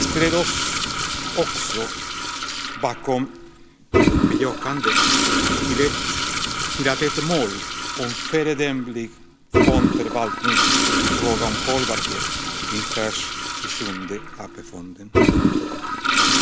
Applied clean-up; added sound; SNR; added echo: none; Toilet flush; -5 dB; none.